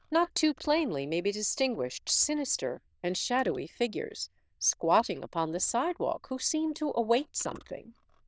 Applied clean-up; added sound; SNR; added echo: neural diffusion model UNIVERSE++.